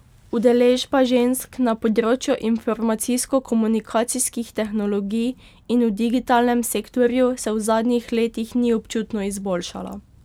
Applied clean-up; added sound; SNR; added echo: none; none; none; none.